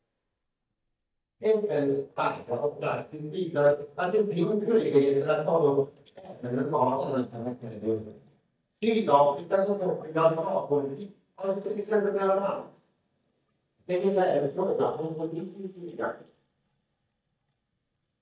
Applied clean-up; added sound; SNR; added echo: neural mask model DeepFilterNet 3.